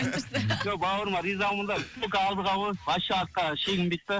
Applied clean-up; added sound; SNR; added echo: none; none; none; none.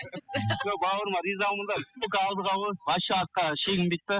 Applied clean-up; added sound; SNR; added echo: classical method spectral subtraction.